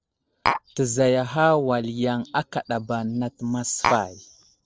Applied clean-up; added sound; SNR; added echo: neural separator model SepFormer DNS4.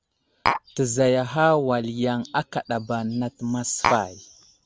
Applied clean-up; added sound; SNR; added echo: none; Tap; 0 dB; none.